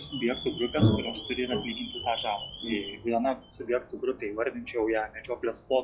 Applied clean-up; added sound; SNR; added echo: classical method log-MMSE.